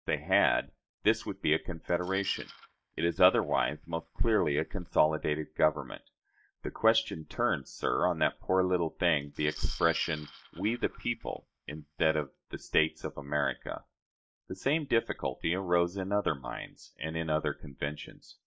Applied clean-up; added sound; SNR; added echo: neural mask model DeepFilterNet 3.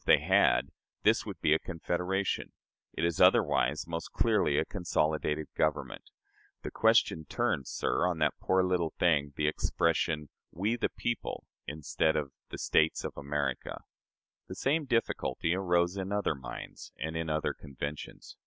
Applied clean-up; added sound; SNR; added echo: none; none; none; none.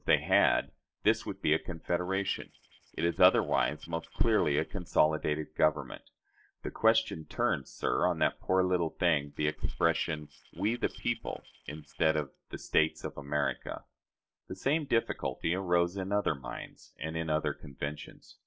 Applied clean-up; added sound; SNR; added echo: neural separator model SepFormer DNS4.